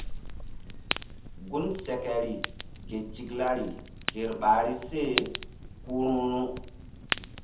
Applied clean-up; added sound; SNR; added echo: none; Fire; 6 dB; reverberation time 0.7 s.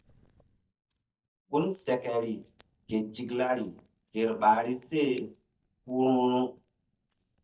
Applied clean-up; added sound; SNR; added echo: neural mask model DeepFilterNet 3.